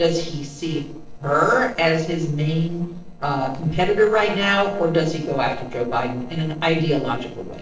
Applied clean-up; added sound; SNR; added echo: neural separator model SepFormer DNS4.